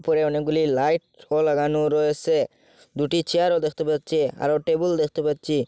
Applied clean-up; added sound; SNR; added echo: none; none; none; none.